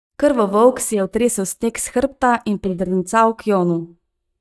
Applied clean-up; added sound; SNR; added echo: neural mask model DeepFilterNet 3.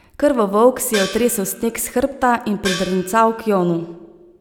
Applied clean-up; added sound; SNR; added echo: none; Gong; 10 dB; none.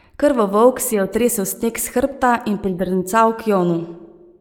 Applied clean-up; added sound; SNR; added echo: neural mask model Resemble Enhance denoiser.